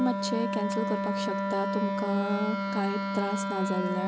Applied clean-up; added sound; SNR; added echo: none; Wind instrument, woodwind instrument; -1 dB; none.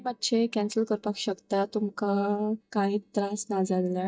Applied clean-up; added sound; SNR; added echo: neural mask model DeepFilterNet 3.